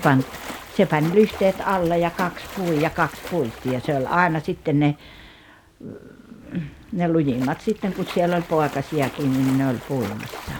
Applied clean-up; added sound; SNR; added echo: none; Splash, splatter; 15 dB; none.